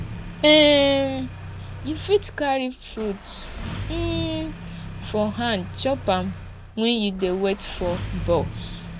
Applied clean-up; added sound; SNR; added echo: none; Engine starting; 9 dB; none.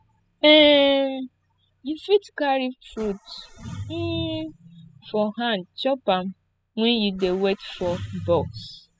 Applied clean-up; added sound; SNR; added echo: classical method spectral subtraction.